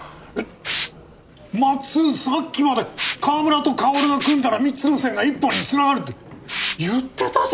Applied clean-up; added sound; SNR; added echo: none; Liquid; 13 dB; none.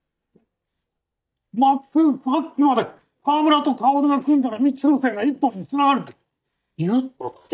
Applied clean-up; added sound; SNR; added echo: neural mask model DeepFilterNet 3.